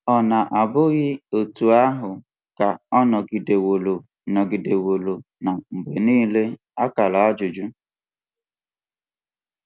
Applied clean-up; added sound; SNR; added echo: none; none; none; none.